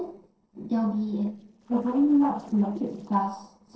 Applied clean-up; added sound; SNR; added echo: neural separator model SepFormer DNS4.